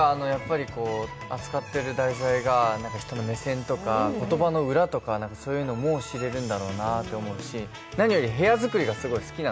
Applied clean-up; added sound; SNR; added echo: none; none; none; none.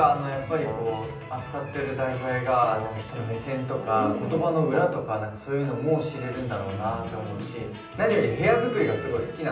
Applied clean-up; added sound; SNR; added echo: none; Brass instrument; 12 dB; reverberation time 0.6 s.